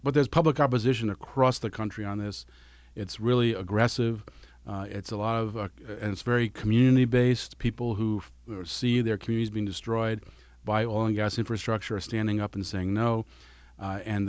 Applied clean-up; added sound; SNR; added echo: none; none; none; none.